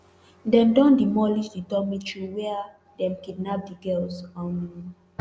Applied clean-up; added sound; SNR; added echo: none; none; none; none.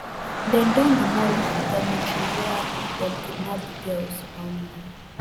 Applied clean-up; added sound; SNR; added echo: none; Rain / Dog; 2 dB; none.